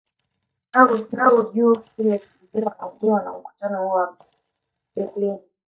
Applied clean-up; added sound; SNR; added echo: neural mask model DeepFilterNet 3.